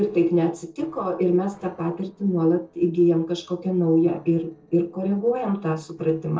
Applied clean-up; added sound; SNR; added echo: neural separator model SepFormer DNS4.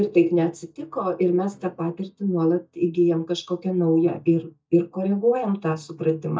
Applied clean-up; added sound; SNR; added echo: neural mask model DeepFilterNet 3.